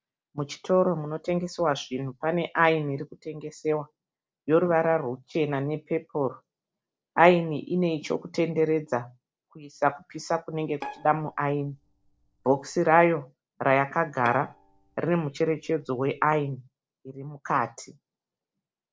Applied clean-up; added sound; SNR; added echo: neural separator model SepFormer DNS4.